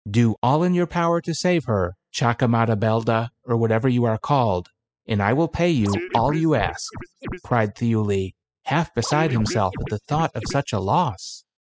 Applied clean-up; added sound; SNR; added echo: classical method spectral subtraction.